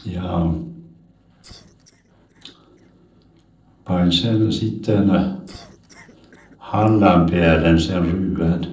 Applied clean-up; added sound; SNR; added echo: neural separator model SepFormer DNS4.